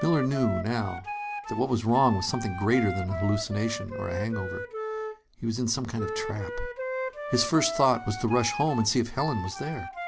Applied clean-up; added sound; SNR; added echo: none; Wind instrument, woodwind instrument; 8 dB; none.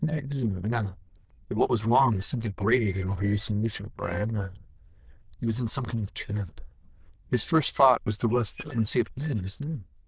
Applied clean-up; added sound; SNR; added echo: neural diffusion model UNIVERSE++.